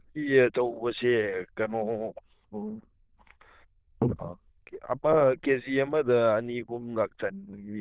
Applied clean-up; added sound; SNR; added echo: neural diffusion model UNIVERSE++.